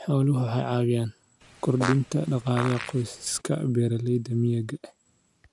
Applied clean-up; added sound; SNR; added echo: none; Fart; 10 dB; none.